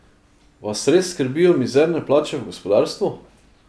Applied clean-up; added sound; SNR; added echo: none; none; none; none.